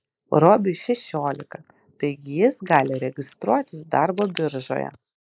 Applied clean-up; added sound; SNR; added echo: neural mask model Resemble Enhance denoiser.